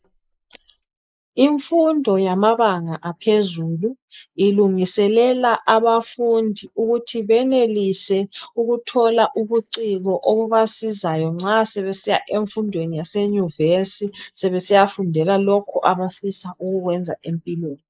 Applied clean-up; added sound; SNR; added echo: neural mask model Resemble Enhance denoiser.